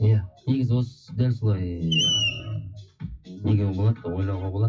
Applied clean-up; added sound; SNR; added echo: classical method WPE with log-MMSE.